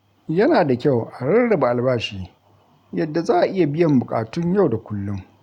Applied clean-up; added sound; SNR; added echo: none; none; none; none.